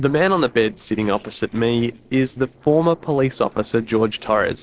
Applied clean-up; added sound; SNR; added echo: neural separator model SepFormer DNS4.